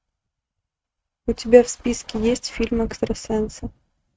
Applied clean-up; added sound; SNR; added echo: neural mask model RNNoise.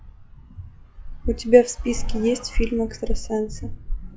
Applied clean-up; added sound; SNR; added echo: classical method log-MMSE.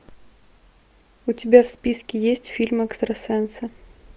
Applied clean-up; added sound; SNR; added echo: none; none; none; none.